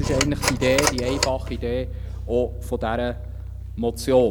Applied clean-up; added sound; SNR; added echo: none; Telephone + Bass guitar; 3 dB; none.